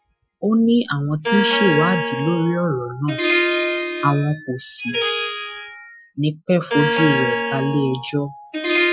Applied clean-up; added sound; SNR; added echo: classical method Wiener filter.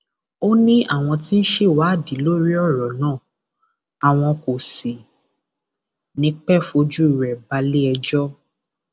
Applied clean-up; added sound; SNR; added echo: none; none; none; none.